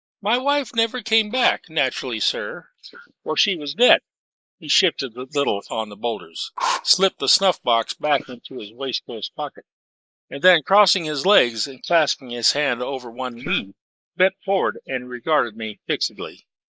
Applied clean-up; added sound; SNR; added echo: neural mask model Resemble Enhance denoiser.